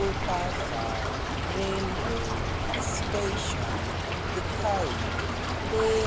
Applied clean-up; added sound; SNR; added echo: none; Stream / Trickle, dribble; -3 dB; none.